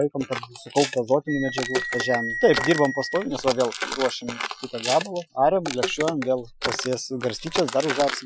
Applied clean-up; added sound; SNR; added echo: classical method Wiener filter.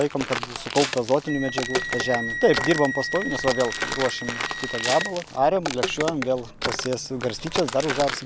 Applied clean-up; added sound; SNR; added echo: none; Wind instrument, woodwind instrument + Walk, footsteps; 5 dB; none.